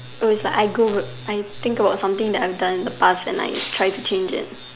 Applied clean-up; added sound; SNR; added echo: none; Shatter; 14 dB; none.